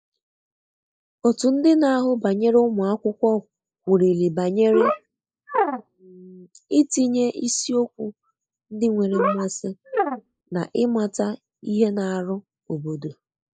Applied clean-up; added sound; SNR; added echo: neural mask model Resemble Enhance denoiser.